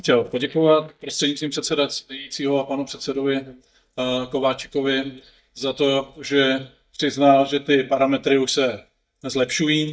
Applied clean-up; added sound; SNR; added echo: neural mask model DeepFilterNet 3.